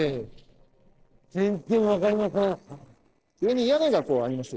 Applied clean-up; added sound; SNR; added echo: neural separator model SepFormer DNS4.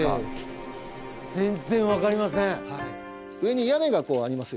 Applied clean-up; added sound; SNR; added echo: none; none; none; none.